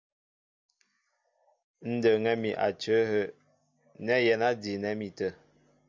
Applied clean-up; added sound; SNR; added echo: none; none; none; none.